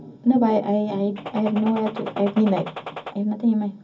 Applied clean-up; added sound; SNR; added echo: none; Gunshot, gunfire; 12 dB; reverberation time 0.4 s.